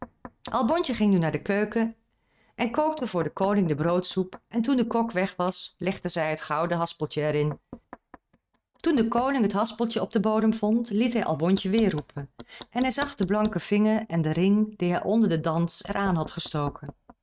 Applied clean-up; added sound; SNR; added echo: neural mask model RNNoise.